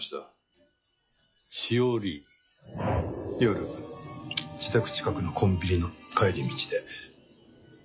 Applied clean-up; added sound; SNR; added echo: classical method log-MMSE.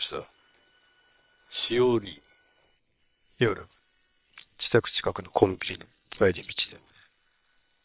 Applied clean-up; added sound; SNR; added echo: neural separator model SepFormer WHAM!.